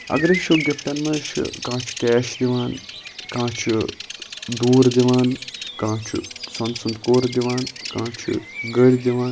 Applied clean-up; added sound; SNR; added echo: none; Bird vocalization, bird call, bird song; 12 dB; none.